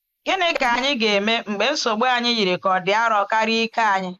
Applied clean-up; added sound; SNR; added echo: neural mask model Resemble Enhance denoiser.